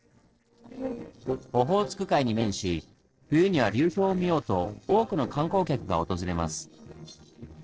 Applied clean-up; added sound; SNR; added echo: neural separator model SepFormer DNS4.